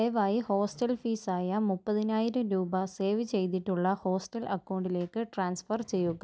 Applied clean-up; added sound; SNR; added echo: none; none; none; none.